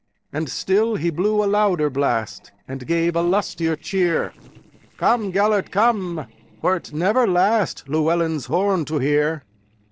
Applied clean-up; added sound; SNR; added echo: neural separator model SepFormer DNS4.